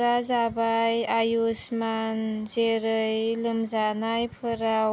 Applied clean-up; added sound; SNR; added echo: none; none; none; none.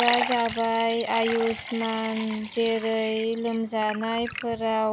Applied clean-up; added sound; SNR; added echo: none; Liquid; 9 dB; none.